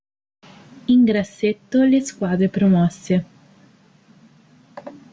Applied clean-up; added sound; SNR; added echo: none; none; none; none.